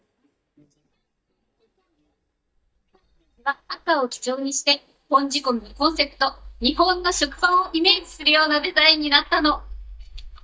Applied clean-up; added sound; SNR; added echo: neural mask model DeepFilterNet 3.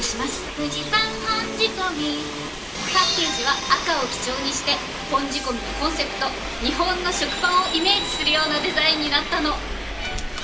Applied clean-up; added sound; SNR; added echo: none; Subway, metro, underground; 8 dB; reverberation time 0.2 s.